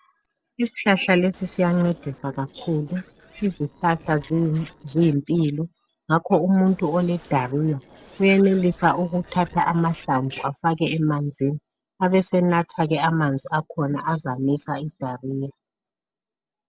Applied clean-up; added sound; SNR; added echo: neural separator model SepFormer DNS4.